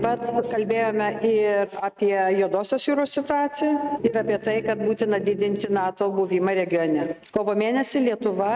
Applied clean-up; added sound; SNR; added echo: neural mask model RNNoise.